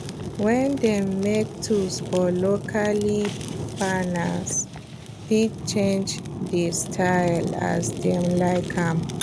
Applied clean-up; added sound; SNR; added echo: none; Fire; 7 dB; none.